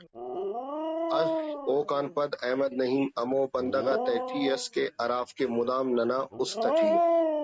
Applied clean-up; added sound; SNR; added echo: neural mask model RNNoise.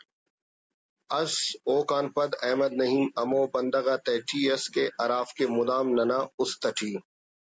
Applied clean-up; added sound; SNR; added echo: none; none; none; none.